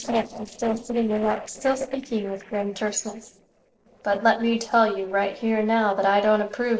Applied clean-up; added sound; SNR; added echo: neural separator model SepFormer DNS4.